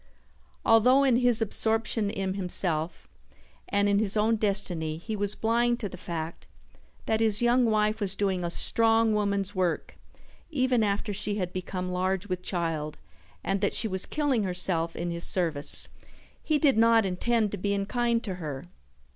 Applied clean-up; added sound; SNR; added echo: none; none; none; none.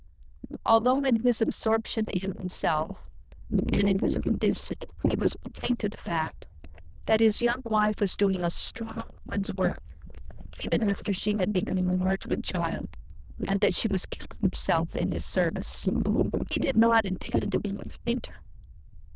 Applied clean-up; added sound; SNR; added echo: neural diffusion model UNIVERSE++.